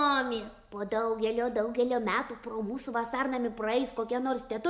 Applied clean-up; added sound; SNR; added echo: none; none; none; none.